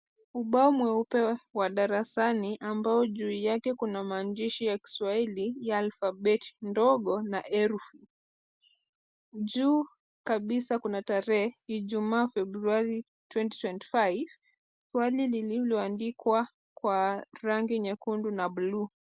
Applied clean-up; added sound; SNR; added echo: none; none; none; none.